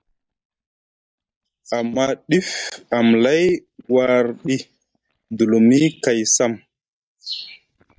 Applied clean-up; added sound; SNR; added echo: neural mask model DeepFilterNet 3.